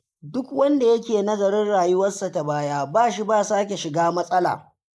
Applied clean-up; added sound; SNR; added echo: neural mask model Resemble Enhance denoiser.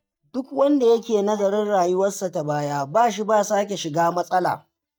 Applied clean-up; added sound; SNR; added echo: neural mask model DeepFilterNet 3.